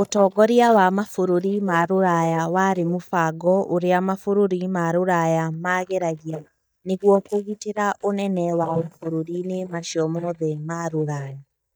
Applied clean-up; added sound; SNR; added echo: neural mask model DeepFilterNet 3.